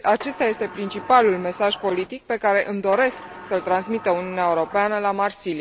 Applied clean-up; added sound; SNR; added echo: none; Sliding door; 17 dB; none.